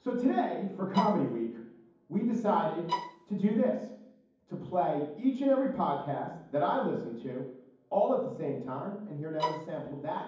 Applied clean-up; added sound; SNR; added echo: none; Bowed string instrument; 5 dB; reverberation time 1.2 s.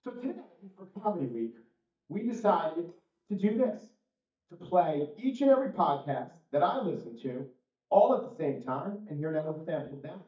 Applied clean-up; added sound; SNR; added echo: neural mask model DeepFilterNet 3.